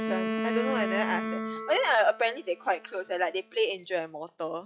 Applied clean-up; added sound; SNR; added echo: classical method log-MMSE.